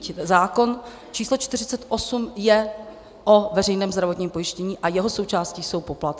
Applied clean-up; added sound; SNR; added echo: none; none; none; none.